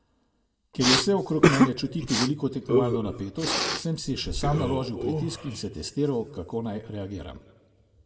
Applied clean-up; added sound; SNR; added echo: none; Respiratory sounds; -1 dB; reverberation time 1.3 s.